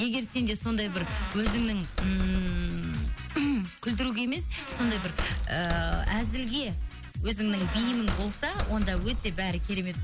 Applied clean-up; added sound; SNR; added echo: none; Squeak; 5 dB; none.